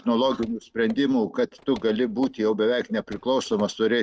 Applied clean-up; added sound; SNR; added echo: neural mask model RNNoise.